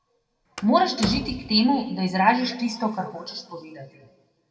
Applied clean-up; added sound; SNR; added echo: none; Slam; 12 dB; reverberation time 1.5 s.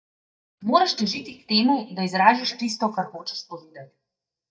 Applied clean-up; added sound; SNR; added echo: neural mask model DeepFilterNet 3.